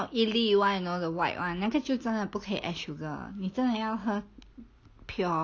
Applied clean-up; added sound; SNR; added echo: none; none; none; none.